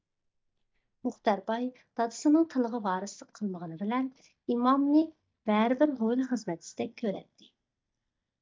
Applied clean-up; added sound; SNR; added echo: neural mask model DeepFilterNet 3.